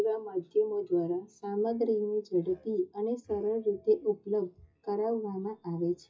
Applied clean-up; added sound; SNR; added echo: classical method WPE with log-MMSE.